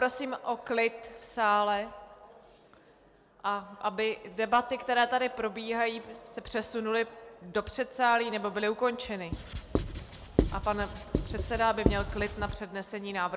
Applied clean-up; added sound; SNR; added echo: none; Writing; 1 dB; none.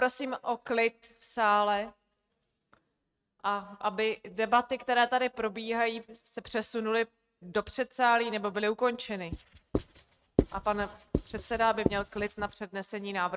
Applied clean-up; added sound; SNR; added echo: neural mask model RNNoise.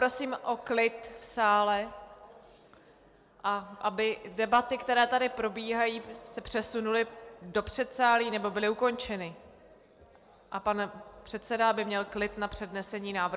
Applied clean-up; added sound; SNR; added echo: none; none; none; none.